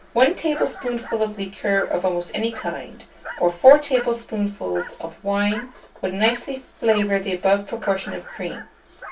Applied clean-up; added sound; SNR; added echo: none; Dog; 17 dB; reverberation time 0.2 s.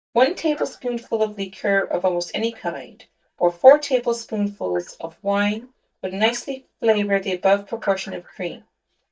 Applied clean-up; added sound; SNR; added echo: neural mask model DeepFilterNet 3.